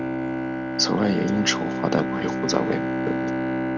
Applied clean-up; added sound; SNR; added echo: none; Bowed string instrument; 0 dB; none.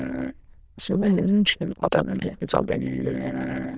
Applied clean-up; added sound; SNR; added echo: neural diffusion model UNIVERSE++.